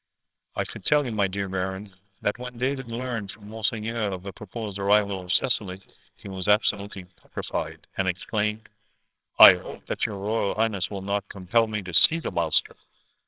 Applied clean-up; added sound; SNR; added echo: neural separator model SepFormer WHAMR!.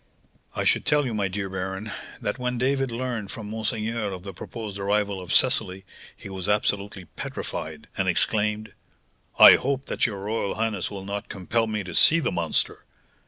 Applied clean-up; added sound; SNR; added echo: none; none; none; none.